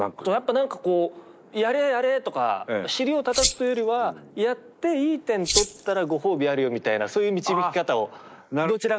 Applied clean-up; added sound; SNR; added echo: neural mask model Resemble Enhance denoiser.